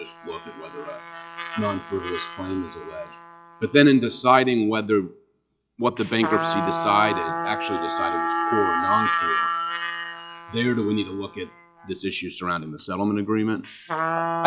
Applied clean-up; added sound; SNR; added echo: classical method log-MMSE.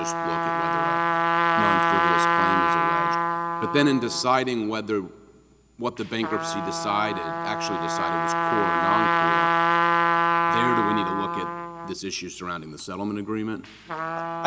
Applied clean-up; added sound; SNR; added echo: none; Trumpet; -5 dB; none.